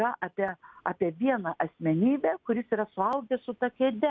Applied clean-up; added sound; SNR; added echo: none; none; none; none.